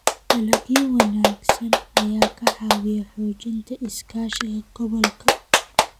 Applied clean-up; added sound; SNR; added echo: none; Clapping; -3 dB; none.